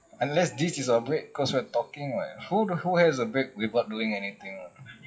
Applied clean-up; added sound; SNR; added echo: classical method WPE with log-MMSE.